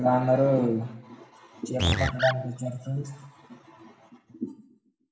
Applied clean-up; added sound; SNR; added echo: none; Animal; 0 dB; reverberation time 0.8 s.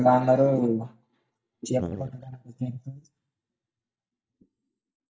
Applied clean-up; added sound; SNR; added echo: neural mask model DeepFilterNet 3.